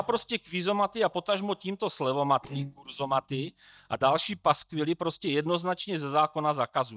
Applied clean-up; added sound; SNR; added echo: neural mask model DeepFilterNet 3.